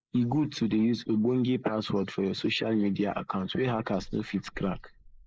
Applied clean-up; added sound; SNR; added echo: neural mask model Resemble Enhance denoiser.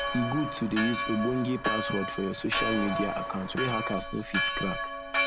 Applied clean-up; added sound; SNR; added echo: none; Church bell; 1 dB; none.